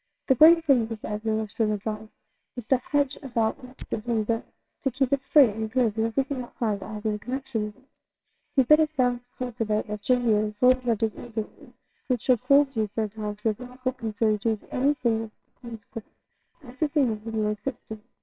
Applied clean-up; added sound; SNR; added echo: neural separator model SepFormer WHAMR!.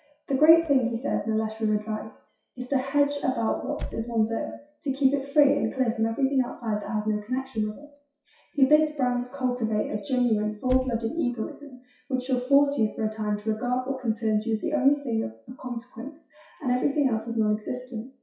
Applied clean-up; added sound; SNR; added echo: classical method WPE with log-MMSE.